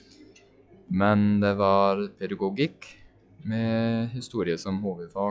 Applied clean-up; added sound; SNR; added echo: classical method log-MMSE.